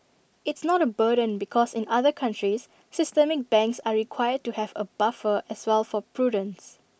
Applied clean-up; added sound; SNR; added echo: none; none; none; none.